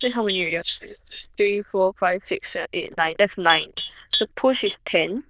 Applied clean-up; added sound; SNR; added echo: neural diffusion model UNIVERSE++.